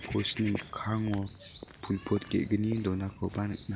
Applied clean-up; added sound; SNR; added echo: none; Walk, footsteps / Bird vocalization, bird call, bird song; 15 dB; none.